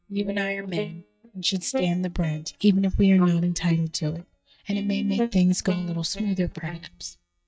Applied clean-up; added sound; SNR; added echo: neural mask model DeepFilterNet 3.